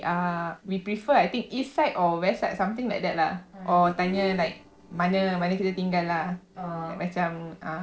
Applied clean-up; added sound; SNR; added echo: neural separator model SepFormer DNS4.